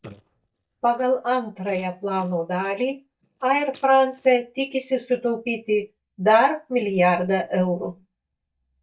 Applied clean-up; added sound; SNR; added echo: neural mask model DeepFilterNet 3.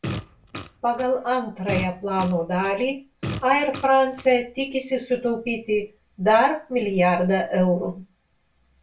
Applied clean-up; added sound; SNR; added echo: none; Fart; 11 dB; reverberation time 0.2 s.